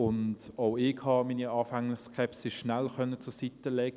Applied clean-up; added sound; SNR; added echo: none; none; none; none.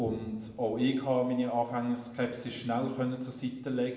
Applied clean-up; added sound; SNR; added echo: none; none; none; reverberation time 0.8 s.